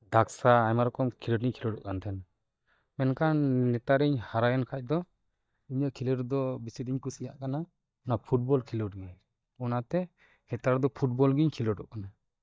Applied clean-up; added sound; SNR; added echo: neural mask model DeepFilterNet 3.